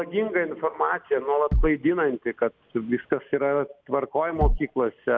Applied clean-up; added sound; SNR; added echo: none; Bass drum; -1 dB; none.